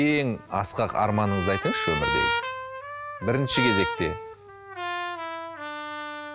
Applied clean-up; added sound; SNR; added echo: none; Trumpet; 3 dB; none.